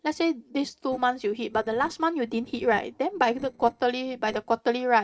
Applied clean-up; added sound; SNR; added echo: neural separator model SepFormer DNS4.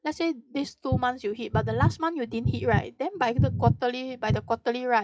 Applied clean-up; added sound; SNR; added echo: classical method WPE with log-MMSE.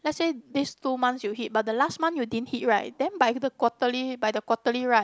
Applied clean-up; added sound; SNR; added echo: none; none; none; none.